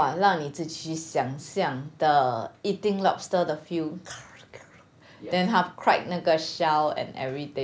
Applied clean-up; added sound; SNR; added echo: none; none; none; none.